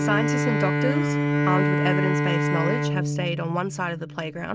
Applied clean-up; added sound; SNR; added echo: none; Bowed string instrument; -5 dB; none.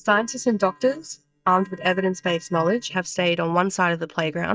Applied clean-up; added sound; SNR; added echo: neural mask model DeepFilterNet 3.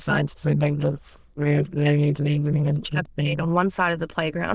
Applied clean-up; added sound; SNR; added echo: neural diffusion model UNIVERSE++.